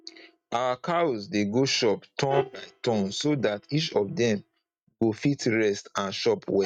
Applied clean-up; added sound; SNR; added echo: neural mask model RNNoise.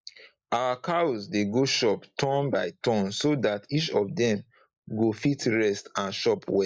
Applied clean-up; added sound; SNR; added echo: neural mask model Resemble Enhance denoiser.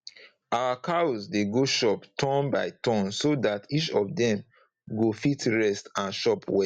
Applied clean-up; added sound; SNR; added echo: none; none; none; none.